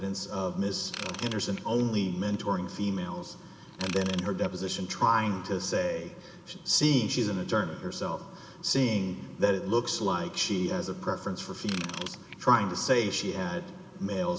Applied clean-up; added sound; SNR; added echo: none; Ratchet, pawl / Tools; 13 dB; none.